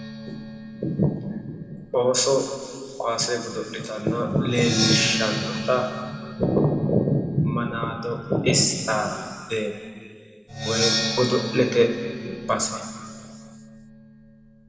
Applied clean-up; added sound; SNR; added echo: none; Percussion; 8 dB; reverberation time 2.2 s.